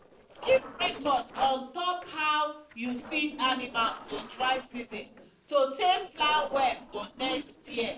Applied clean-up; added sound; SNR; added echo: neural separator model SepFormer DNS4.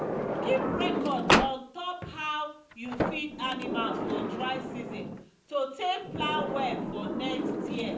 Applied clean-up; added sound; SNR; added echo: none; Sliding door; -2 dB; reverberation time 0.6 s.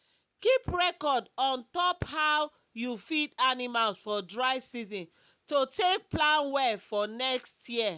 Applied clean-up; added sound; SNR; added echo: none; none; none; none.